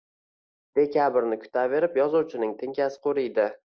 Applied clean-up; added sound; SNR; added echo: none; none; none; none.